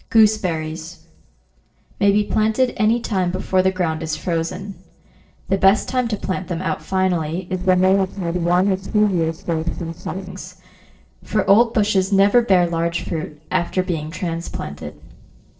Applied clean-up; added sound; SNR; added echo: neural separator model SepFormer DNS4.